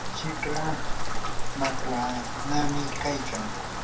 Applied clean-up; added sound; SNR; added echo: none; Rain; -5 dB; reverberation time 0.2 s.